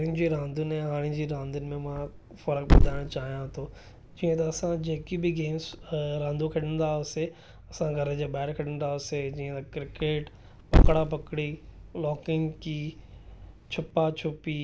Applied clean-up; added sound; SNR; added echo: none; Thump, thud; -1 dB; none.